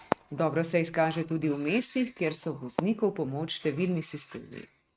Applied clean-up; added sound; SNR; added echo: neural mask model RNNoise.